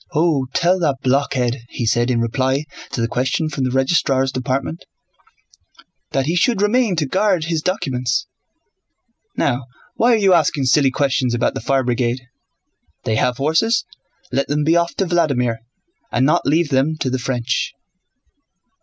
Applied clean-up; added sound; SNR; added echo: none; none; none; none.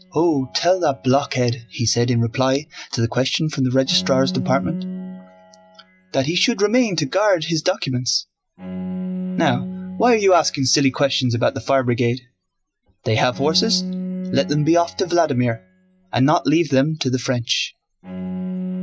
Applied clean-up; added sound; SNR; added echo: classical method log-MMSE.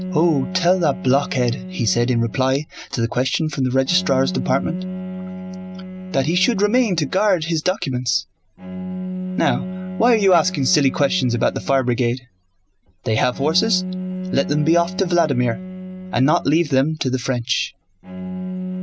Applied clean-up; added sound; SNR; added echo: none; Bowed string instrument; 10 dB; none.